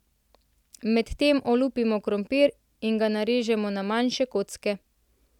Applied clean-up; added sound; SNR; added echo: none; none; none; none.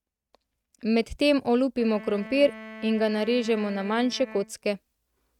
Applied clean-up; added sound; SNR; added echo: neural mask model RNNoise.